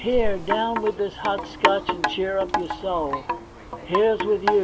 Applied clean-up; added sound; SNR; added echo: none; Wind chime; 4 dB; none.